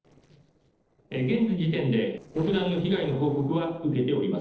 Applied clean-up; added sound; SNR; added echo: neural separator model SepFormer DNS4.